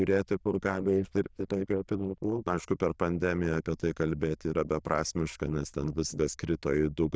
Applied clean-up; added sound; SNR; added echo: neural diffusion model UNIVERSE++.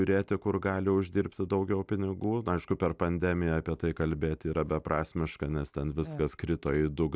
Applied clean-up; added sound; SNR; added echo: none; none; none; none.